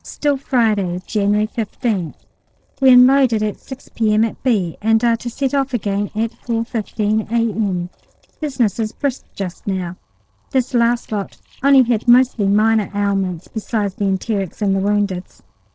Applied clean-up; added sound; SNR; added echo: neural separator model SepFormer DNS4.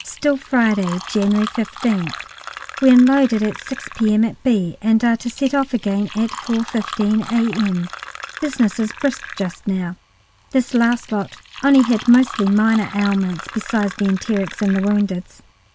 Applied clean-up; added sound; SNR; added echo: none; Fill (with liquid); 16 dB; none.